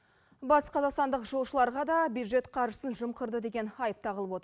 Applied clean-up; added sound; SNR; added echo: none; none; none; none.